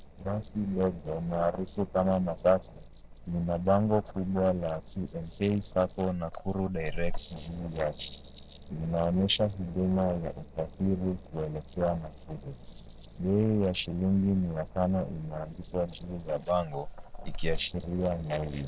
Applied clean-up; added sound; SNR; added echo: neural separator model SepFormer DNS4.